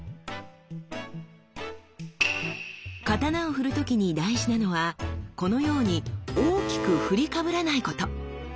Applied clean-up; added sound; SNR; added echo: none; none; none; none.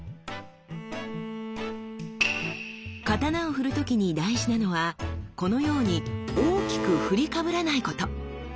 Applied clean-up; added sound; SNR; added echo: none; Bowed string instrument; 13 dB; none.